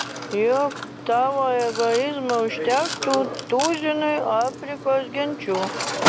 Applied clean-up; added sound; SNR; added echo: none; Mechanisms; 7 dB; none.